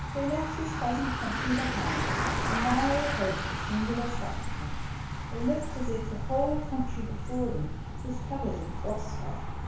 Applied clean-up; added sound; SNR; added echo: none; Bicycle; -1 dB; reverberation time 0.6 s.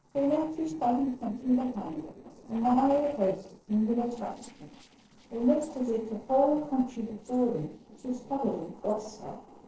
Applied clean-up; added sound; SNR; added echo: neural separator model SepFormer DNS4.